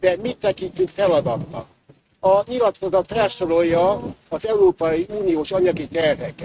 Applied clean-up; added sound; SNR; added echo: neural mask model RNNoise.